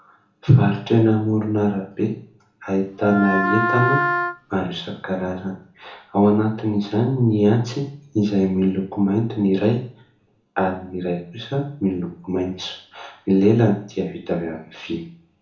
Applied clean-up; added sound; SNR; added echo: none; Wind instrument, woodwind instrument; 1 dB; reverberation time 0.6 s.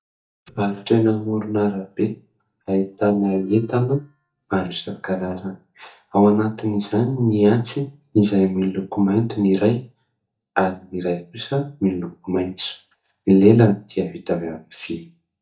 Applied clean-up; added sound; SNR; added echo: neural mask model DeepFilterNet 3.